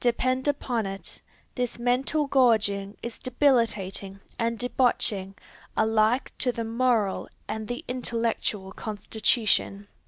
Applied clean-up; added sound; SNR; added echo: none; none; none; none.